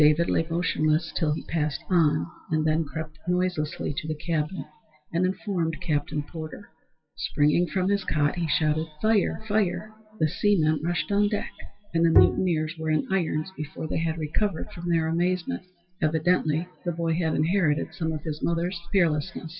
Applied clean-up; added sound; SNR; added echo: classical method WPE with log-MMSE.